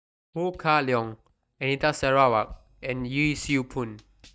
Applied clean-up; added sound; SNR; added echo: neural mask model DeepFilterNet 3.